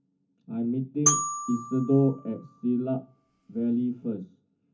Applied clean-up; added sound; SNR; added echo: none; Glockenspiel; 4 dB; reverberation time 0.3 s.